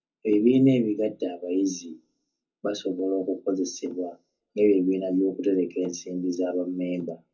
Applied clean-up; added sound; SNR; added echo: none; none; none; reverberation time 0.3 s.